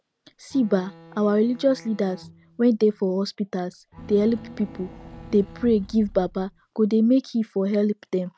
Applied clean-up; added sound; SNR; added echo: none; Bowed string instrument + Engine / Car; 20 dB; none.